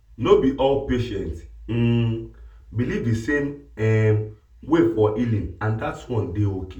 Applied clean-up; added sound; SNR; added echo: none; none; none; reverberation time 0.3 s.